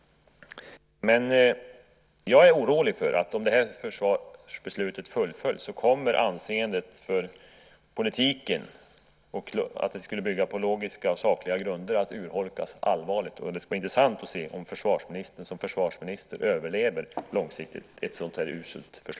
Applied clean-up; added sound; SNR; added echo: none; none; none; none.